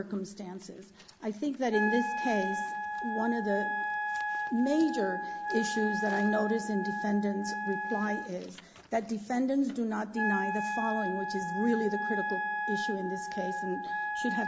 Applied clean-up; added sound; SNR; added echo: none; Wind instrument, woodwind instrument; 3 dB; none.